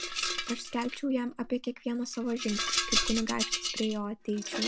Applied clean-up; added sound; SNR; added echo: none; Rattle; 1 dB; none.